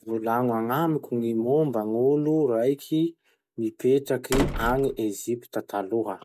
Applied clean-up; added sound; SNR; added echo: none; Slam; 7 dB; none.